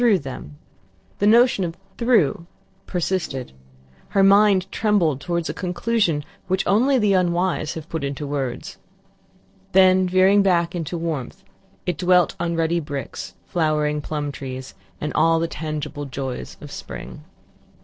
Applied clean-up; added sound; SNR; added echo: neural separator model SepFormer DNS4.